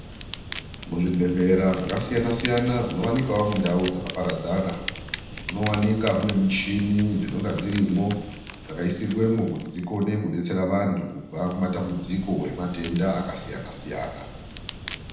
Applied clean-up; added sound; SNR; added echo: none; Fire; 12 dB; reverberation time 0.9 s.